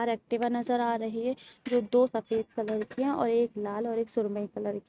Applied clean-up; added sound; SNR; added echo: neural mask model RNNoise.